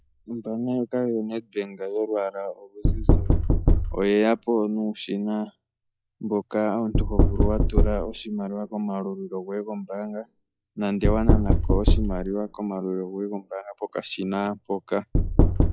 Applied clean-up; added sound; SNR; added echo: classical method log-MMSE.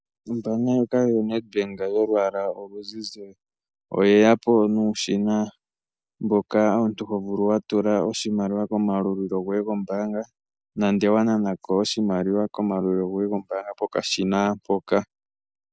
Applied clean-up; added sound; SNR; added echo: none; none; none; none.